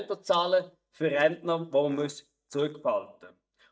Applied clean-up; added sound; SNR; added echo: neural mask model DeepFilterNet 3.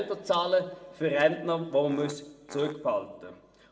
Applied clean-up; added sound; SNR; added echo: none; Fart; 13 dB; reverberation time 0.6 s.